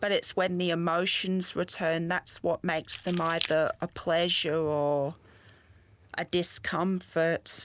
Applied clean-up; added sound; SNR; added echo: none; Keys jangling; 15 dB; none.